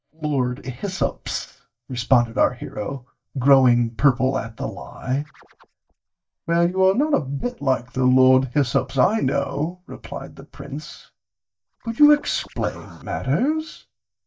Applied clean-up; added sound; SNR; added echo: neural mask model DeepFilterNet 3.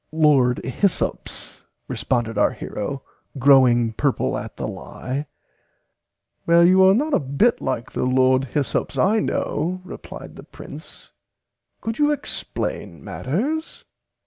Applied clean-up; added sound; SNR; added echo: none; none; none; none.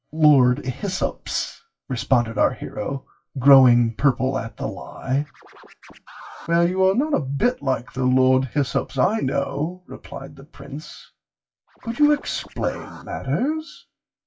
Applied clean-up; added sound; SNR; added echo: classical method WPE with log-MMSE.